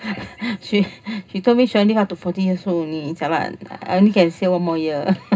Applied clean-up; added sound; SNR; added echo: none; none; none; reverberation time 0.2 s.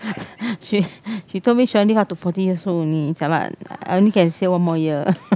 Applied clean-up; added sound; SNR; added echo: none; none; none; none.